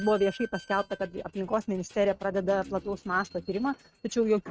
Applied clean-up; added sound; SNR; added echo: neural mask model RNNoise.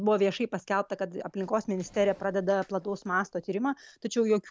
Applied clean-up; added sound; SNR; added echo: none; none; none; none.